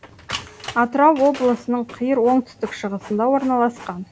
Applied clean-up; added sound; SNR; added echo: none; Printer; 18 dB; none.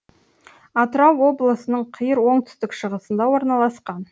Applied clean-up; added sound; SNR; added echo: none; none; none; none.